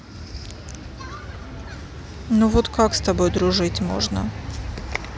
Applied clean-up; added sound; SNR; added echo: none; none; none; none.